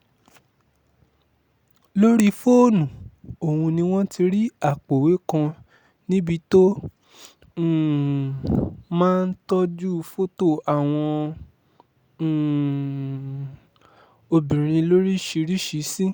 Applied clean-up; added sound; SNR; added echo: none; none; none; none.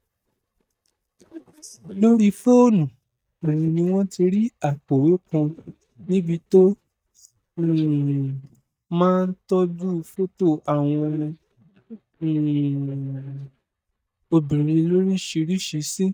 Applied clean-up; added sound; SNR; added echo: neural mask model DeepFilterNet 3.